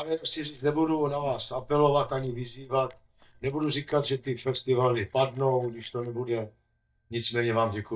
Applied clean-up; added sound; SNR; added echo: neural mask model DeepFilterNet 3.